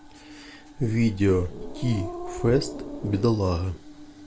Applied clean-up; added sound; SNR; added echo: none; Growling; 9 dB; none.